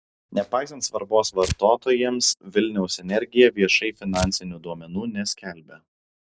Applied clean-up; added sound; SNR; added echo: none; Tearing; 14 dB; none.